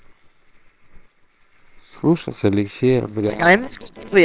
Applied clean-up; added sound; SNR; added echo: neural separator model SepFormer WHAMR!.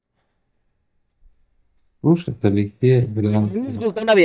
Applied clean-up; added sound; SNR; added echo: neural mask model DeepFilterNet 3.